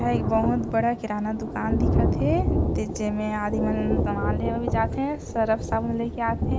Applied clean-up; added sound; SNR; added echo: none; Thunder; 0 dB; none.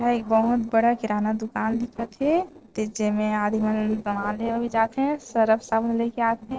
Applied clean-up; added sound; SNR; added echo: neural separator model SepFormer DNS4.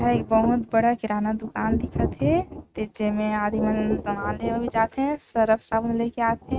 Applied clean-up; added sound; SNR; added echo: neural mask model RNNoise.